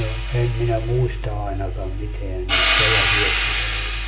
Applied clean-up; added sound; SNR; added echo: none; Hi-hat; 1 dB; reverberation time 0.4 s.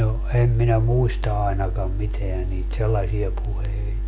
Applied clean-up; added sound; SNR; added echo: none; none; none; none.